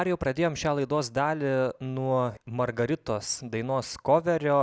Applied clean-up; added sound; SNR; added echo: none; none; none; none.